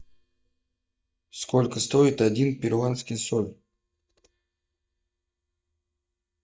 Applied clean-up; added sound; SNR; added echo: neural mask model DeepFilterNet 3.